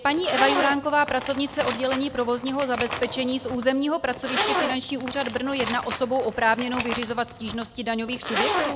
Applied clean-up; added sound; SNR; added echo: none; Zipper (clothing); 5 dB; none.